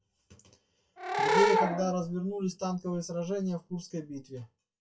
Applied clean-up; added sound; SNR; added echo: classical method WPE with log-MMSE.